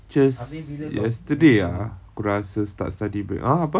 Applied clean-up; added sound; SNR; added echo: none; none; none; none.